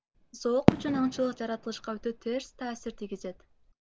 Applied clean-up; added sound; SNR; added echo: none; Fireworks; 0 dB; none.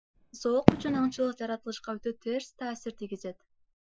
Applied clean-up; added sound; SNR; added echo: classical method Wiener filter.